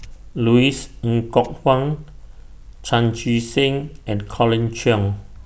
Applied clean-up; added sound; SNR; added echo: none; none; none; none.